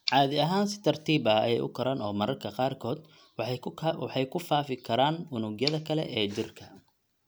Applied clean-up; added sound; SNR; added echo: none; Tick; 17 dB; none.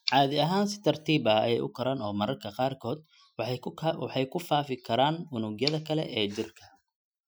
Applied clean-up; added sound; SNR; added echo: classical method Wiener filter.